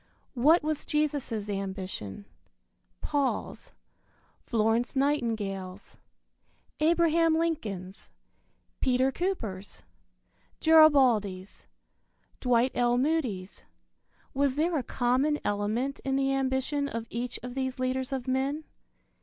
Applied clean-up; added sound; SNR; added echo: none; none; none; none.